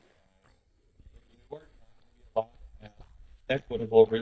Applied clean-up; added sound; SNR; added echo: neural mask model DeepFilterNet 3.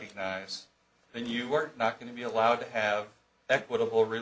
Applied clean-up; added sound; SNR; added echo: none; none; none; none.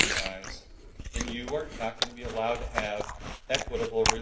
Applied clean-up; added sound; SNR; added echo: none; Chewing, mastication; -1 dB; reverberation time 1.6 s.